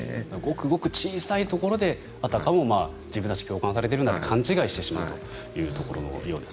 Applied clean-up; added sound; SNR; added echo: none; none; none; none.